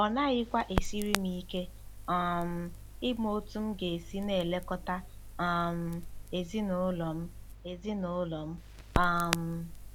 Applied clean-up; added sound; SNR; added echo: none; Crackle; 6 dB; none.